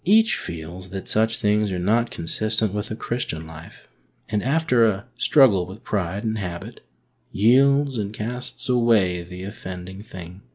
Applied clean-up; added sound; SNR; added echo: none; none; none; none.